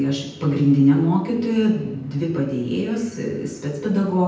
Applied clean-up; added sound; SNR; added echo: none; Alarm; 18 dB; reverberation time 0.8 s.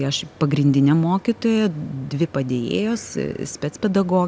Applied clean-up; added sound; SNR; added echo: none; none; none; none.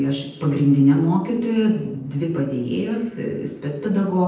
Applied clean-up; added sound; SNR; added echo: neural separator model SepFormer DNS4.